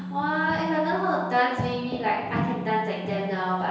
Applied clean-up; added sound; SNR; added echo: none; Telephone; 10 dB; reverberation time 1.2 s.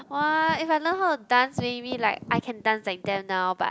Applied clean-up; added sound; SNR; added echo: none; none; none; none.